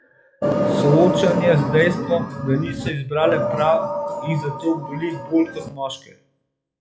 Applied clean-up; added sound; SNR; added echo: classical method WPE with log-MMSE.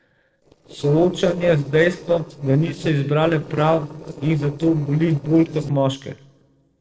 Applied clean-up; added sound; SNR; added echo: neural separator model SepFormer DNS4.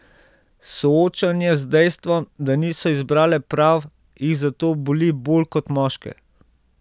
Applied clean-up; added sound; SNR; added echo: none; none; none; none.